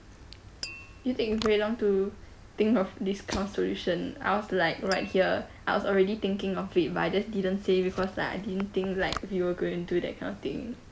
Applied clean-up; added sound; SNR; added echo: none; Tap + Fire; 16 dB; none.